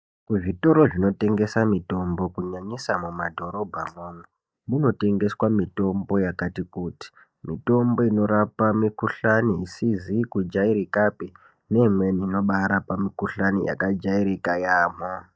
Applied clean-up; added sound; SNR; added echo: neural mask model DeepFilterNet 3.